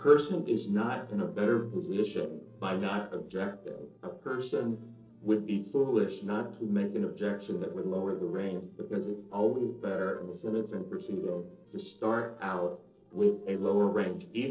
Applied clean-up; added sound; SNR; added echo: neural separator model SepFormer DNS4.